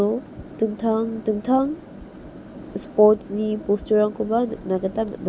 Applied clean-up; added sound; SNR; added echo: none; none; none; none.